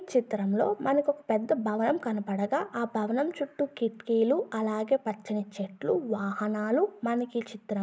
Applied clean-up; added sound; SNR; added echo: none; none; none; none.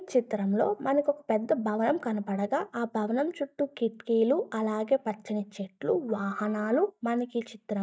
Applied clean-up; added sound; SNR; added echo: neural mask model DeepFilterNet 3.